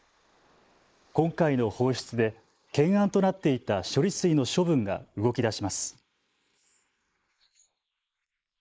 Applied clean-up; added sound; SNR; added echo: neural mask model Resemble Enhance denoiser.